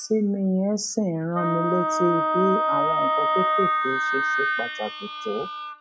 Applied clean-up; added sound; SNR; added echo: classical method log-MMSE.